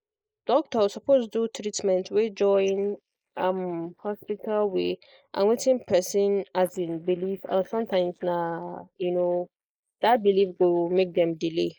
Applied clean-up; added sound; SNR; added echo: neural mask model Resemble Enhance denoiser.